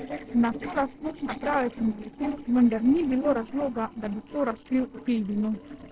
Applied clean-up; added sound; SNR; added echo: neural separator model SepFormer DNS4.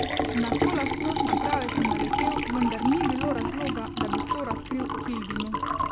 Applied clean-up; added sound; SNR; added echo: none; Liquid; -3 dB; none.